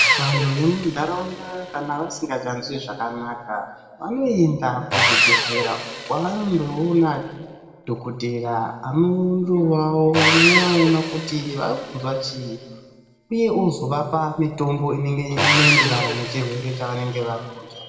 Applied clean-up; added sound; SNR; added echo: none; Sawing; 3 dB; reverberation time 1.5 s.